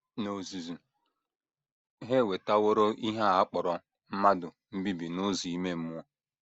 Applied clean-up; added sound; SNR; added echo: none; none; none; none.